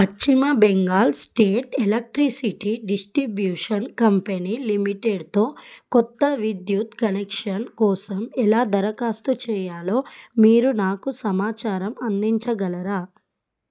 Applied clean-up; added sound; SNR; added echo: none; none; none; none.